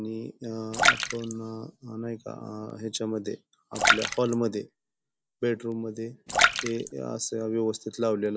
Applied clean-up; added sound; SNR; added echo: none; Splash, splatter; -2 dB; none.